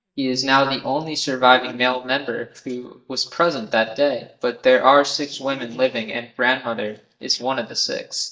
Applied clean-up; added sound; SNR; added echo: neural mask model DeepFilterNet 3.